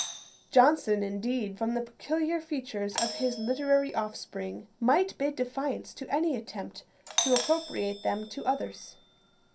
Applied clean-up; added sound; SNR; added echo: none; Doorbell; 11 dB; reverberation time 0.3 s.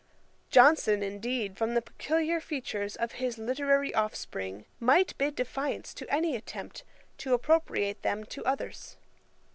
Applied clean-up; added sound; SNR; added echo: none; none; none; none.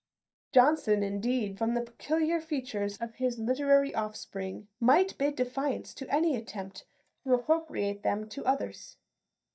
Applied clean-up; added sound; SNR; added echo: neural mask model DeepFilterNet 3.